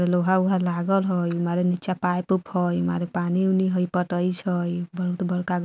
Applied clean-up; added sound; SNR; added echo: none; none; none; none.